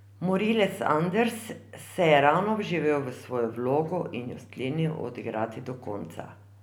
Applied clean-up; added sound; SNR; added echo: none; none; none; none.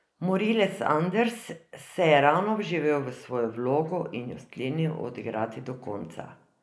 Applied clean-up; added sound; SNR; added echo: neural mask model Resemble Enhance denoiser.